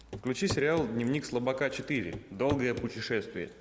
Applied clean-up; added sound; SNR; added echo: none; Walk, footsteps / Run / Wood; 10 dB; none.